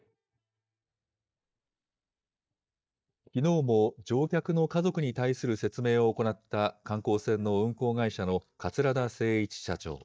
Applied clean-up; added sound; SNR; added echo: neural mask model DeepFilterNet 3.